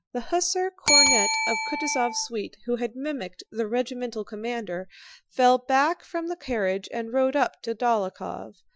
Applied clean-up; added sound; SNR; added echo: classical method Wiener filter.